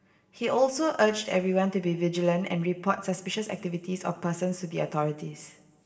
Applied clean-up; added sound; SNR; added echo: none; none; none; reverberation time 2.0 s.